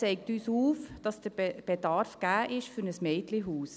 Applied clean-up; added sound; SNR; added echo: none; none; none; none.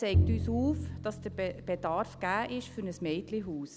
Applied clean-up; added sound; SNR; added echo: none; Bowed string instrument; 0 dB; none.